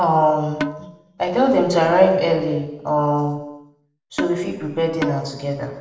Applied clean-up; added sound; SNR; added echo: none; Percussion; 9 dB; reverberation time 0.9 s.